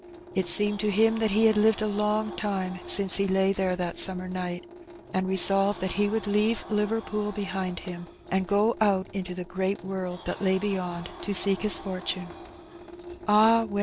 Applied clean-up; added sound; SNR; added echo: none; Drip / Sink (filling or washing) / Water tap, faucet + Sliding door; 16 dB; none.